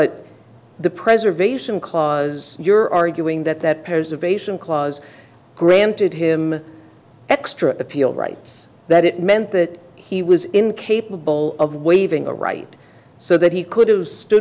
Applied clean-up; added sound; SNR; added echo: none; none; none; none.